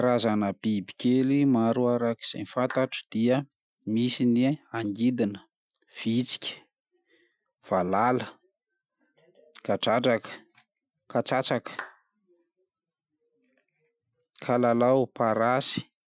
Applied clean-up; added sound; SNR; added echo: classical method Wiener filter.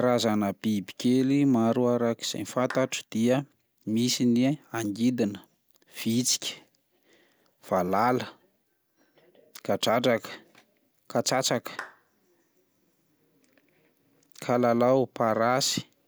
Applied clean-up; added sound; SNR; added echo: neural mask model DeepFilterNet 3.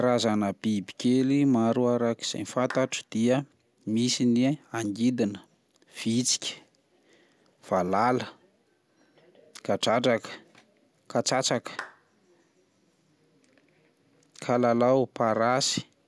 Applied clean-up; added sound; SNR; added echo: none; Clapping; 19 dB; none.